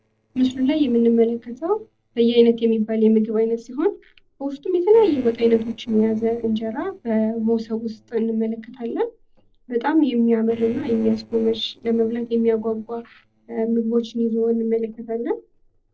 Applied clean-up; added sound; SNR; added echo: neural separator model SepFormer DNS4.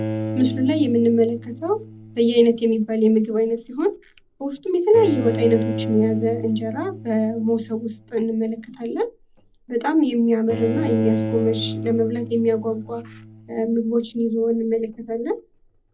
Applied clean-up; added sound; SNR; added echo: none; Bowed string instrument; 10 dB; reverberation time 0.4 s.